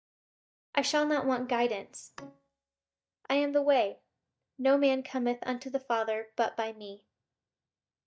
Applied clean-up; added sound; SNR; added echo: neural mask model DeepFilterNet 3.